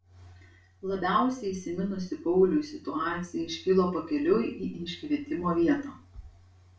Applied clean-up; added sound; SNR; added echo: none; none; none; reverberation time 0.3 s.